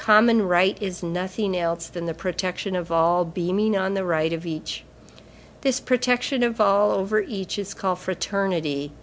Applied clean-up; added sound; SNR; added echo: none; none; none; none.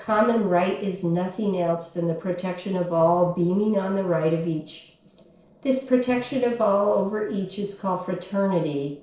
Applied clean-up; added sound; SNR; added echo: neural separator model SepFormer DNS4.